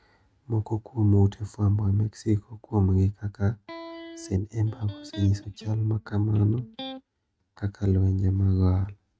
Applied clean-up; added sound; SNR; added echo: neural mask model RNNoise.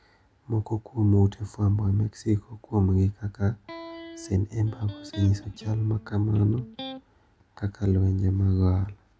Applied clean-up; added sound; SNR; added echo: none; Electric guitar; 17 dB; none.